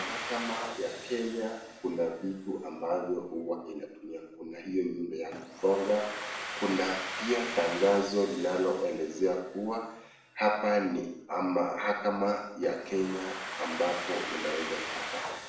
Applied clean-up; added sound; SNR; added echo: none; Domestic sounds, home sounds; 9 dB; reverberation time 0.7 s.